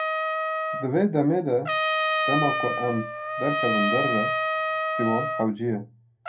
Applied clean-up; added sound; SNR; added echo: none; Trumpet; 0 dB; reverberation time 0.2 s.